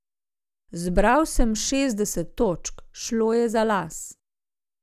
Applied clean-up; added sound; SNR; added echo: none; none; none; none.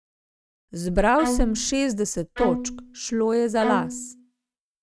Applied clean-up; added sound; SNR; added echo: neural mask model RNNoise.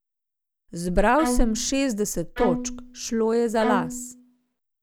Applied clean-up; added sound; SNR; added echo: none; Bowed string instrument; 6 dB; none.